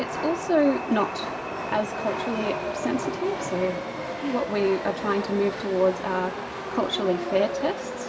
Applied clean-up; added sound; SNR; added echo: none; Chatter / Subway, metro, underground; 4 dB; reverberation time 0.2 s.